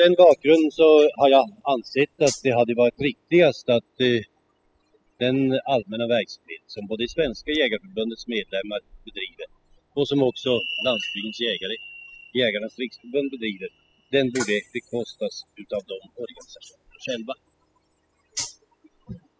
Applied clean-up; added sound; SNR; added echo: classical method spectral subtraction.